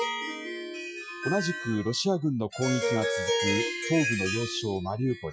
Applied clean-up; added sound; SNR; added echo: classical method Wiener filter.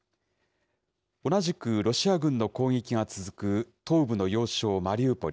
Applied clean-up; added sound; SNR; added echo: none; none; none; none.